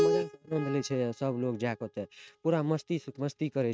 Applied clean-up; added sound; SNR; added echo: neural mask model RNNoise.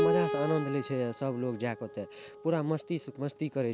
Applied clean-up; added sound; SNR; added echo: none; Keyboard (musical); 4 dB; none.